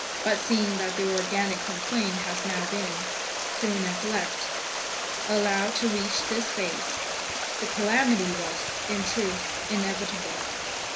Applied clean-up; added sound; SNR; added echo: none; Stream; 1 dB; reverberation time 0.5 s.